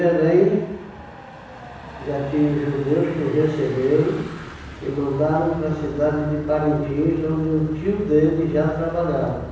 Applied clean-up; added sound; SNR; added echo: none; Motor vehicle (road); 16 dB; reverberation time 1.1 s.